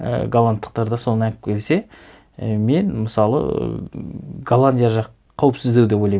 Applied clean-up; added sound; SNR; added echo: none; none; none; none.